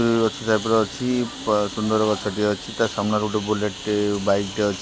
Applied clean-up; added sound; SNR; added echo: none; Engine; 14 dB; none.